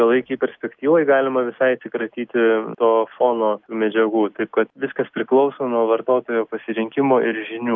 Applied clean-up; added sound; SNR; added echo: none; none; none; none.